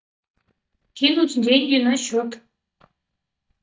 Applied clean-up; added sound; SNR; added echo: neural mask model DeepFilterNet 3.